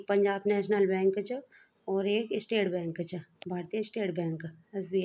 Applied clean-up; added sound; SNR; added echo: none; none; none; none.